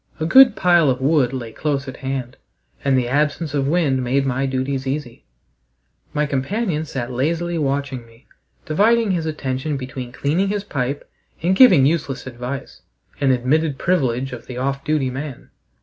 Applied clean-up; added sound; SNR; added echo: none; none; none; none.